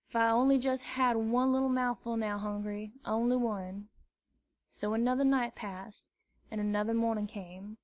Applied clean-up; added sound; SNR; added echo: none; none; none; none.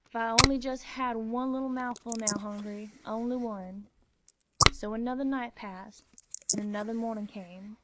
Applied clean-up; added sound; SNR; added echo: neural mask model Resemble Enhance denoiser.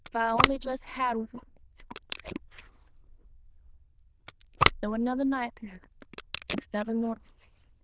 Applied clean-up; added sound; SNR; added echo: neural diffusion model UNIVERSE++.